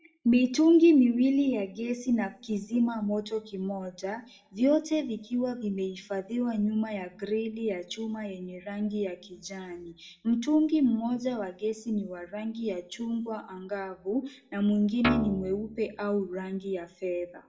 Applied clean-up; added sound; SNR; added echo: none; Guitar; 5 dB; reverberation time 0.4 s.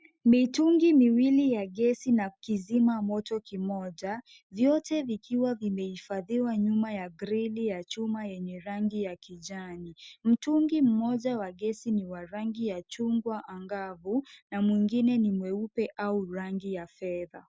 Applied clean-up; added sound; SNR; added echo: none; none; none; none.